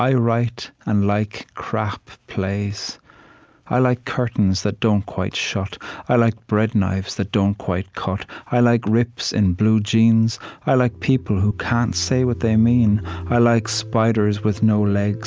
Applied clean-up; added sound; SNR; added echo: none; none; none; none.